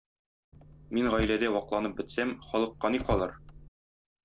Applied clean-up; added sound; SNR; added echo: none; Car; 10 dB; none.